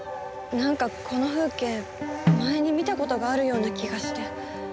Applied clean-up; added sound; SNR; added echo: none; Snare drum; 2 dB; none.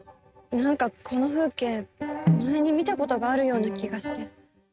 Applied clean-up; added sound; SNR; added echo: neural mask model RNNoise.